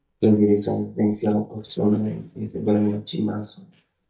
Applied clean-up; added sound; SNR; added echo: neural mask model DeepFilterNet 3.